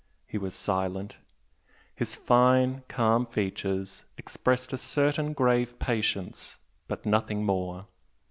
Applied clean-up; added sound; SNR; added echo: none; none; none; none.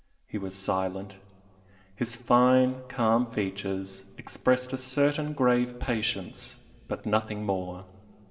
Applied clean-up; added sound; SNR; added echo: none; none; none; reverberation time 2.8 s.